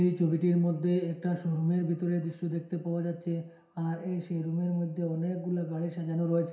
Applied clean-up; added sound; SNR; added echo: none; none; none; reverberation time 0.7 s.